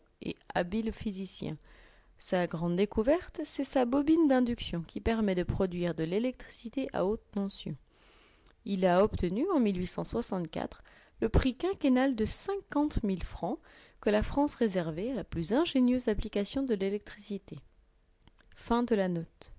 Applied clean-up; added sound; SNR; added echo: none; none; none; none.